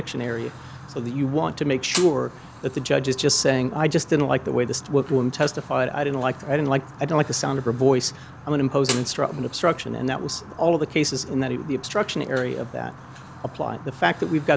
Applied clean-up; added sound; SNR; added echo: none; Fire; 15 dB; none.